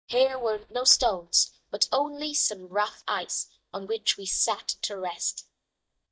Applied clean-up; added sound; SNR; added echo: neural mask model DeepFilterNet 3.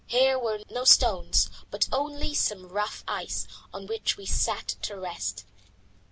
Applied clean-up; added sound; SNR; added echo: none; none; none; none.